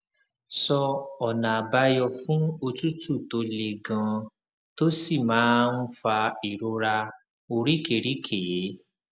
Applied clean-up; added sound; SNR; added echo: none; none; none; none.